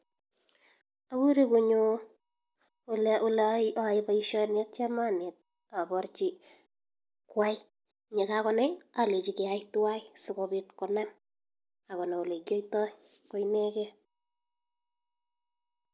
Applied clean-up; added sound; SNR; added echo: none; none; none; none.